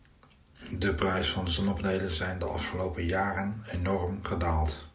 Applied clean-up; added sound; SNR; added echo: none; none; none; none.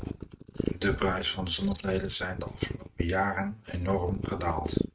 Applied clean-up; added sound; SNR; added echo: neural mask model RNNoise.